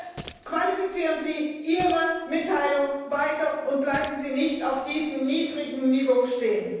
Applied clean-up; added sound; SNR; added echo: none; Keys jangling; 13 dB; reverberation time 1.1 s.